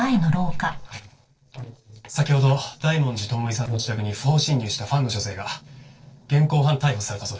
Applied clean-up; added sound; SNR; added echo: neural separator model SepFormer DNS4.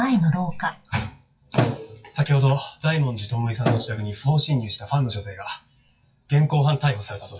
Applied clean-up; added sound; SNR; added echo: classical method WPE with log-MMSE.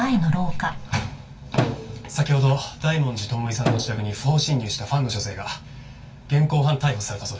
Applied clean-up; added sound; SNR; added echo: none; Drum; 8 dB; reverberation time 0.2 s.